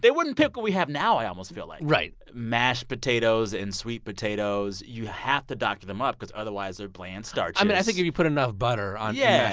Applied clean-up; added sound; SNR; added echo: none; none; none; none.